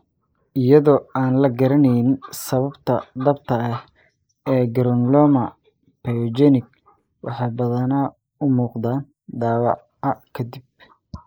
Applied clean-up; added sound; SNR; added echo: neural mask model Resemble Enhance denoiser.